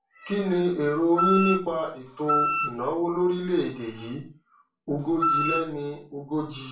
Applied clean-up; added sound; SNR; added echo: none; Wind instrument, woodwind instrument; -1 dB; reverberation time 0.3 s.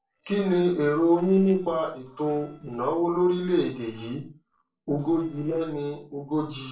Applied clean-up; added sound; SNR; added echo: neural separator model SepFormer DNS4.